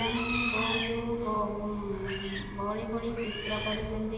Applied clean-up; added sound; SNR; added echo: none; Livestock, farm animals, working animals; 5 dB; reverberation time 2.5 s.